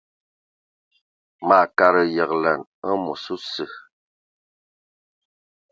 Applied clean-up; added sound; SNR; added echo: none; none; none; none.